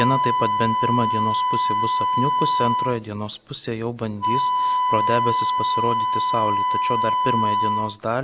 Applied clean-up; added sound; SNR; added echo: none; Wind instrument, woodwind instrument; -5 dB; none.